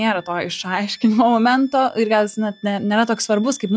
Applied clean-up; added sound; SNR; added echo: classical method log-MMSE.